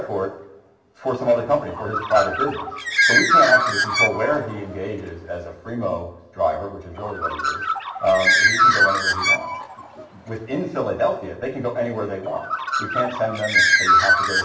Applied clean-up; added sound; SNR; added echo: none; Bird; -3 dB; reverberation time 0.8 s.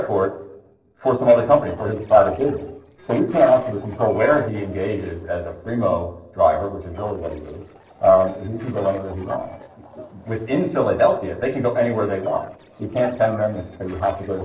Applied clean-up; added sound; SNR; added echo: neural separator model SepFormer DNS4.